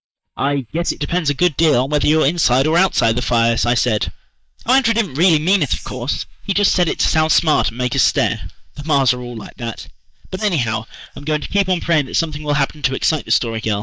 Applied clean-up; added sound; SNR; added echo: neural mask model DeepFilterNet 3.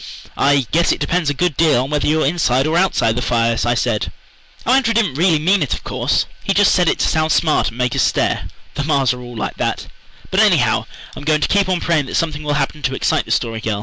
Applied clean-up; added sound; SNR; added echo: none; none; none; none.